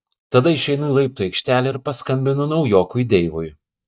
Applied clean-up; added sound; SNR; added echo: neural mask model DeepFilterNet 3.